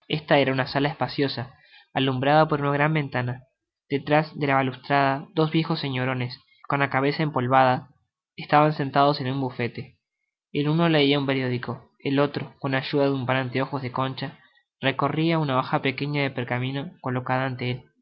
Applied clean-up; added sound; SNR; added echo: none; none; none; none.